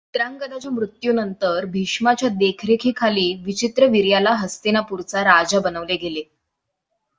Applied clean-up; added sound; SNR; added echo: none; none; none; none.